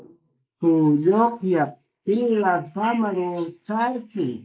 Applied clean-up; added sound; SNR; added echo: neural mask model Resemble Enhance denoiser.